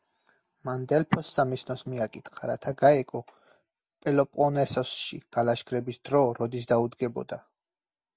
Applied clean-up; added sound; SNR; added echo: none; none; none; none.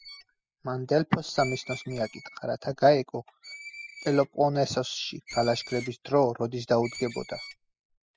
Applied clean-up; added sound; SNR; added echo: classical method spectral subtraction.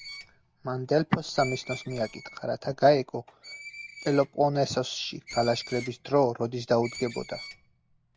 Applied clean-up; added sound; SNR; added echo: none; Screech; 17 dB; none.